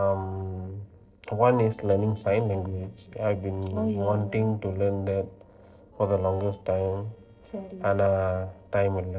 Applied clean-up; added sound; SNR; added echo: neural separator model SepFormer DNS4.